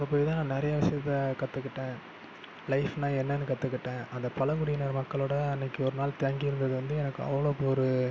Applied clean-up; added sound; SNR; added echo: none; none; none; none.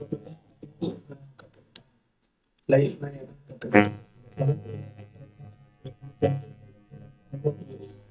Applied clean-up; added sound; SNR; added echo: neural mask model DeepFilterNet 3.